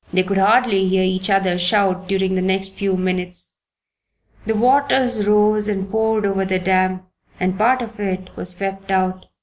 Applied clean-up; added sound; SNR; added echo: none; none; none; none.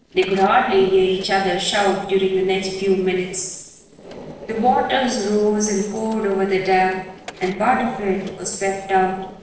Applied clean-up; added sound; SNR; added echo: neural separator model SepFormer DNS4.